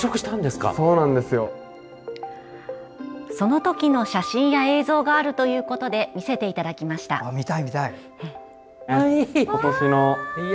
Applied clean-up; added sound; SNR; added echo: none; none; none; none.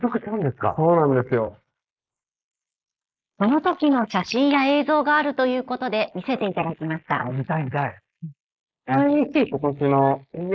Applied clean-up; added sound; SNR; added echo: neural mask model Resemble Enhance denoiser.